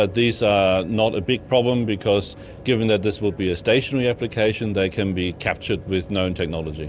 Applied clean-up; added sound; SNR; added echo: none; none; none; none.